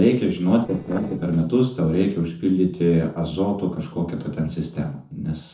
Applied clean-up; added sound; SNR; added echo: neural separator model SepFormer DNS4.